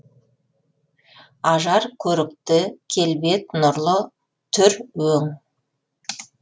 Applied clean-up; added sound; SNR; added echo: none; none; none; none.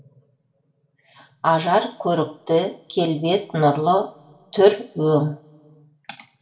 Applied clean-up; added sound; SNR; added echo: none; none; none; reverberation time 1.8 s.